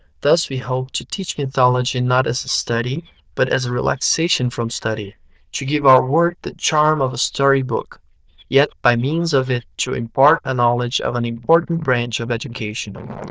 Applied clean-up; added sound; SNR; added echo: neural diffusion model UNIVERSE++.